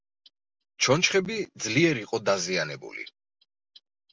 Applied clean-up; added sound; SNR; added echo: none; none; none; none.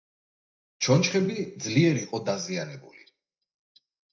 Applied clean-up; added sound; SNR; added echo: neural mask model DeepFilterNet 3.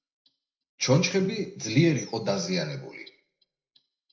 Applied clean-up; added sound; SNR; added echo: neural separator model SepFormer DNS4.